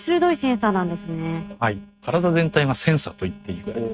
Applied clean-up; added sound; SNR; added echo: neural mask model RNNoise.